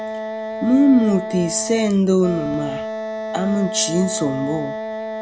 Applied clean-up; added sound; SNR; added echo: none; Wind instrument, woodwind instrument; 8 dB; none.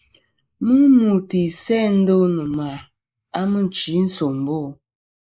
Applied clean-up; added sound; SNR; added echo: neural mask model Resemble Enhance denoiser.